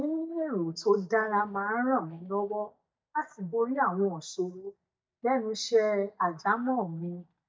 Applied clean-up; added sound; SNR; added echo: neural mask model DeepFilterNet 3.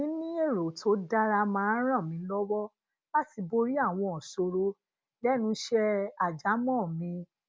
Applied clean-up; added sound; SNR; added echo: none; none; none; none.